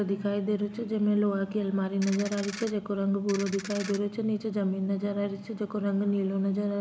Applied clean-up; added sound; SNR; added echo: none; Ratchet, pawl; 13 dB; none.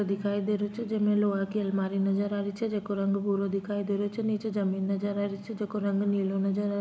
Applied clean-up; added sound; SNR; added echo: none; none; none; none.